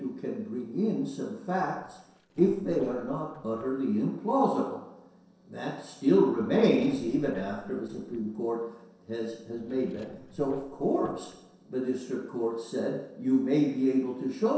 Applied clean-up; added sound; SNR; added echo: neural separator model SepFormer DNS4.